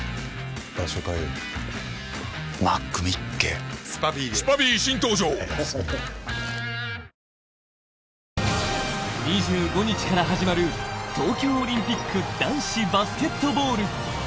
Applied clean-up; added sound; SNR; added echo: none; none; none; none.